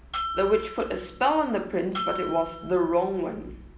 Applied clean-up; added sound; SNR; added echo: none; Bell; 10 dB; none.